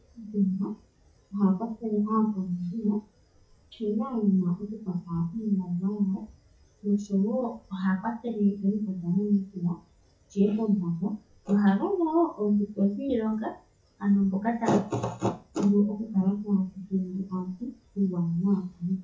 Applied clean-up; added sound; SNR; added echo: classical method WPE with log-MMSE.